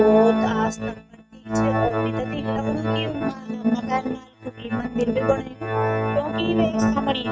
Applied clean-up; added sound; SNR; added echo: neural mask model RNNoise.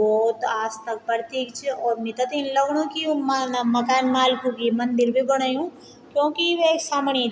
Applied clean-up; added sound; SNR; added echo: none; none; none; none.